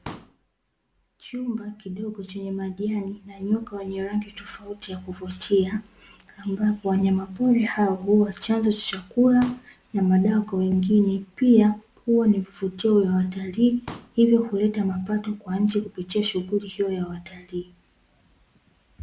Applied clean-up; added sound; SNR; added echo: none; Explosion; 19 dB; none.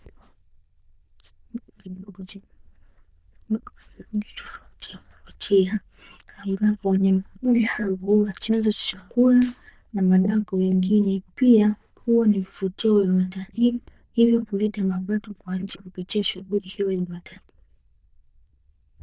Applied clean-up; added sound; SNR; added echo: neural diffusion model UNIVERSE++.